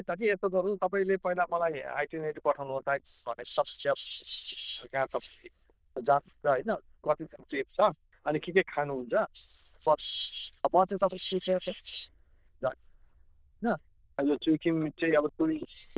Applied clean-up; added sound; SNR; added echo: neural diffusion model UNIVERSE++.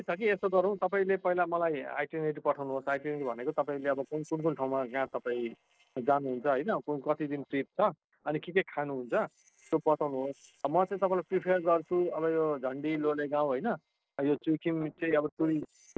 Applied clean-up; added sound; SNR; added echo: neural separator model SepFormer DNS4.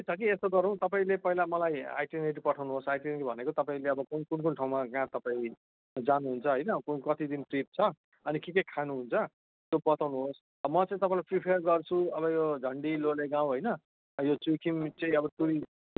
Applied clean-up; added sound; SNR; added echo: none; none; none; none.